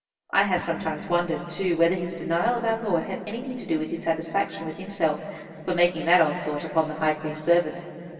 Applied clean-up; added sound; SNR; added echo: none; none; none; reverberation time 2.5 s.